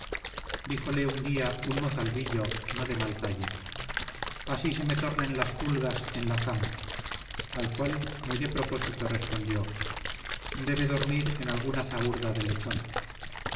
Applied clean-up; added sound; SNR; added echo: none; Splash, splatter; 3 dB; reverberation time 1.1 s.